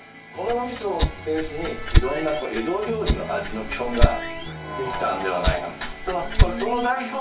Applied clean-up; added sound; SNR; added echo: none; Rattle (instrument); -2 dB; reverberation time 0.2 s.